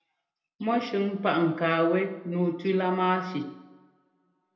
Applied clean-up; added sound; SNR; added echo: none; none; none; reverberation time 0.7 s.